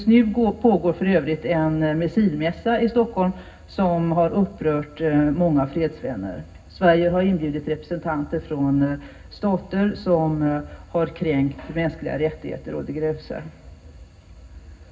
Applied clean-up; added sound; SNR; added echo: none; none; none; reverberation time 0.4 s.